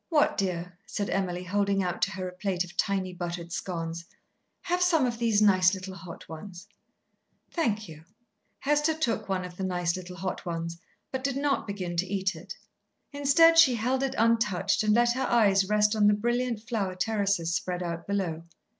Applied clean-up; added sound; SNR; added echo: none; none; none; none.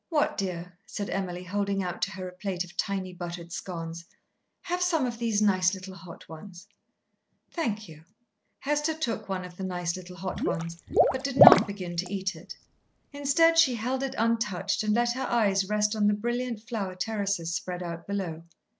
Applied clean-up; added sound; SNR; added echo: none; Water / Liquid; -4 dB; none.